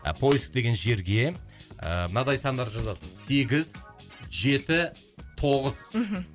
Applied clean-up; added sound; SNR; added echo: none; none; none; none.